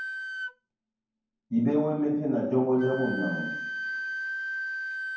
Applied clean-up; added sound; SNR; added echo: none; Wind instrument, woodwind instrument; 7 dB; reverberation time 0.9 s.